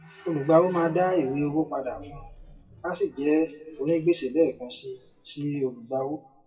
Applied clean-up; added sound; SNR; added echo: classical method WPE with log-MMSE.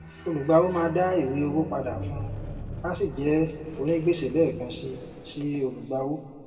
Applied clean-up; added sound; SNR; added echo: none; Squeak; 13 dB; reverberation time 2.0 s.